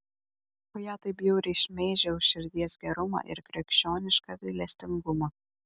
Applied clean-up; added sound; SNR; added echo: none; none; none; none.